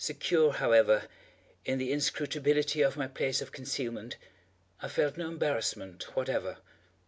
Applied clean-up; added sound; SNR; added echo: none; none; none; none.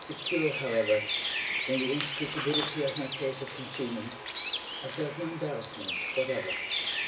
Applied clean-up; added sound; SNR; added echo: none; Bird; 0 dB; reverberation time 0.4 s.